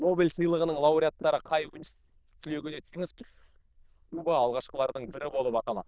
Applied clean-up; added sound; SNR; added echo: neural diffusion model UNIVERSE++.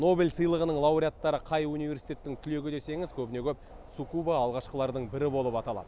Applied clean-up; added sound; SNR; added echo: none; none; none; none.